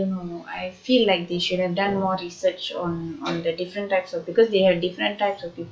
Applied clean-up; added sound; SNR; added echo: classical method log-MMSE.